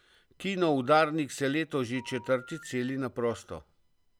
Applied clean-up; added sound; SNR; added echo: none; Telephone; 20 dB; none.